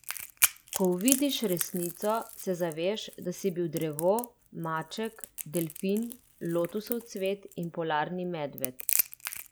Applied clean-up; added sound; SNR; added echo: none; Crackle; 5 dB; none.